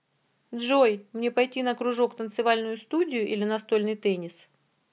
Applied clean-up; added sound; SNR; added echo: none; none; none; none.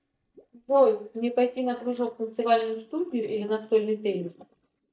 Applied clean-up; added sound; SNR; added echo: neural mask model DeepFilterNet 3.